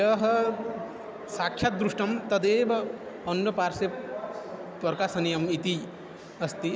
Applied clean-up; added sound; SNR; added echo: none; none; none; none.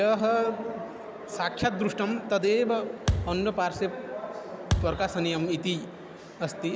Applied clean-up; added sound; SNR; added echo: none; Thump, thud; 3 dB; none.